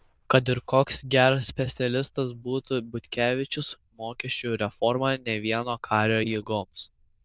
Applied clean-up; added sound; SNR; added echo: neural diffusion model UNIVERSE++.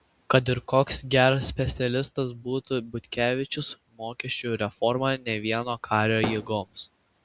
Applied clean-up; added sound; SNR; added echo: none; Thump, thud; 5 dB; none.